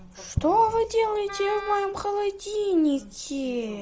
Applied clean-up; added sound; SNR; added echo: none; Wind instrument, woodwind instrument; 14 dB; none.